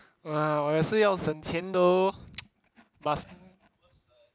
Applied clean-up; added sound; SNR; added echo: none; none; none; none.